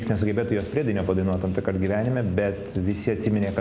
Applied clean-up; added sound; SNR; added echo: none; none; none; none.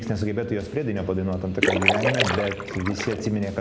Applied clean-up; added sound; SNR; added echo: none; Splash, splatter; -1 dB; none.